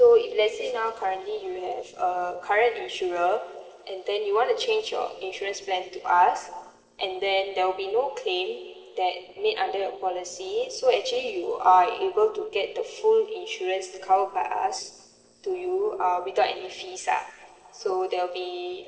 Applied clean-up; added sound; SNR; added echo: neural separator model SepFormer DNS4.